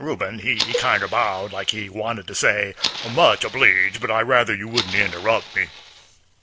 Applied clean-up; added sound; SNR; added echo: none; Fire + Cowbell; 10 dB; none.